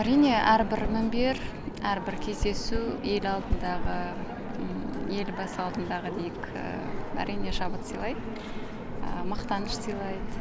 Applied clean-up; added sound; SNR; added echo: none; Writing; 4 dB; none.